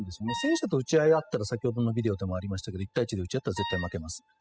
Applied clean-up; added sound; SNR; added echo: classical method spectral subtraction.